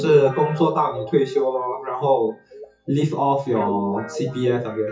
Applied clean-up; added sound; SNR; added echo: classical method WPE with log-MMSE.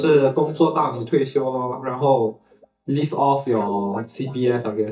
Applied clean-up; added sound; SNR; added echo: neural mask model DeepFilterNet 3.